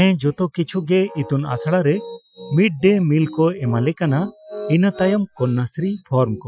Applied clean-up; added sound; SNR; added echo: classical method Wiener filter.